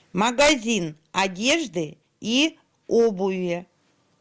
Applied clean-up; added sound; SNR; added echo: none; none; none; none.